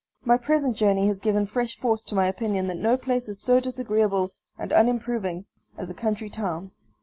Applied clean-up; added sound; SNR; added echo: none; none; none; none.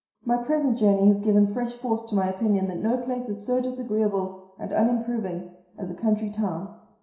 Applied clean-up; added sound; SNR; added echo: none; none; none; reverberation time 0.7 s.